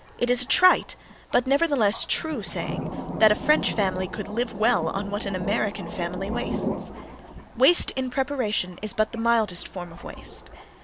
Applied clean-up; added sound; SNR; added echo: none; Thunder; 10 dB; none.